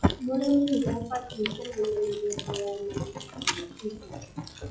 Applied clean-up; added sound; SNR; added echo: classical method WPE with log-MMSE.